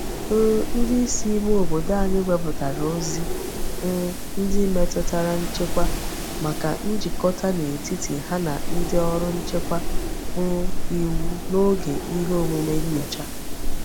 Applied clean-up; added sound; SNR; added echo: none; Wind; -1 dB; none.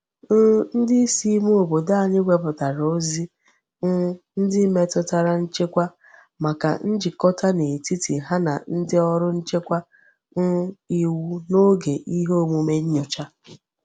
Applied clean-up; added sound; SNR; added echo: none; none; none; none.